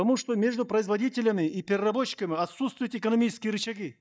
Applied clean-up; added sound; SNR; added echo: neural mask model DeepFilterNet 3.